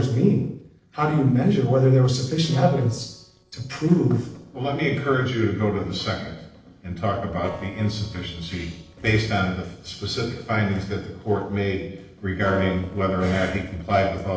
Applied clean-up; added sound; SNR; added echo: neural separator model SepFormer DNS4.